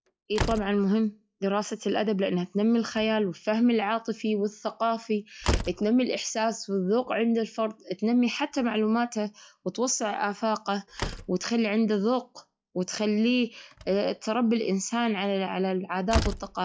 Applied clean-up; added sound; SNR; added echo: classical method log-MMSE.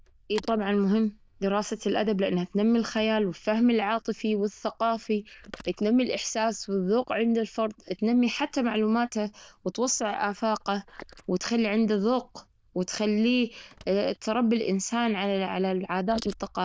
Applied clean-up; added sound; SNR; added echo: neural diffusion model UNIVERSE++.